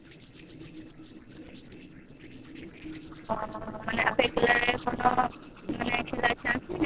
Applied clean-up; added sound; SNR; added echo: neural separator model SepFormer DNS4.